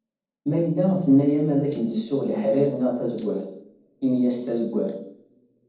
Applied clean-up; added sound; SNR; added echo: neural separator model SepFormer DNS4.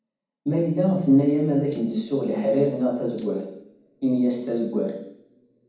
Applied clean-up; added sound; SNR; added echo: none; Rattle (instrument); 14 dB; reverberation time 1.2 s.